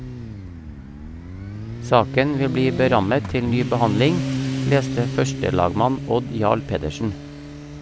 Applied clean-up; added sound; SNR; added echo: none; Motorcycle; 6 dB; none.